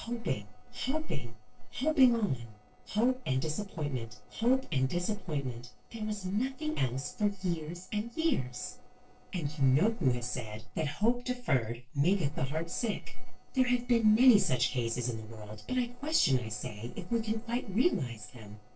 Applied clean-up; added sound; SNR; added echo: neural separator model SepFormer DNS4.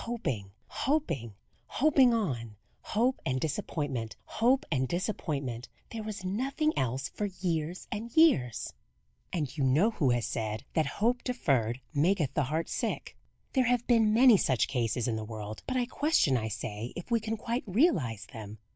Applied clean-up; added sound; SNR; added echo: none; none; none; none.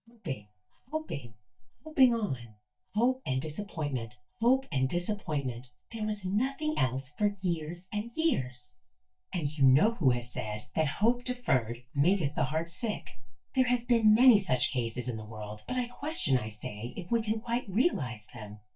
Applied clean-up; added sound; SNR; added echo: neural mask model DeepFilterNet 3.